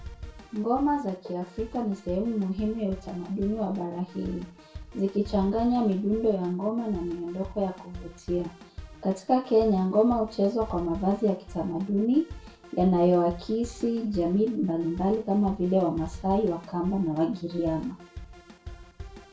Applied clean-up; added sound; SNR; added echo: none; Drum kit; 17 dB; reverberation time 0.3 s.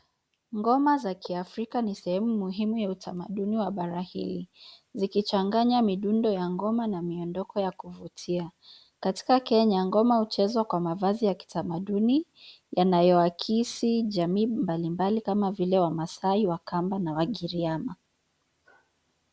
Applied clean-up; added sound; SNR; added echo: none; none; none; none.